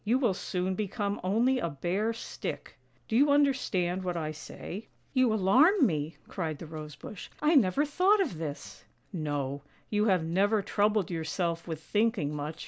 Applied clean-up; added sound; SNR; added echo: none; none; none; none.